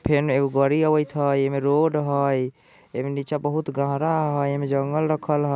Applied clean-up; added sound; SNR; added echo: none; none; none; none.